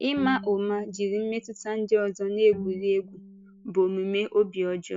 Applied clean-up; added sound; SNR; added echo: neural mask model RNNoise.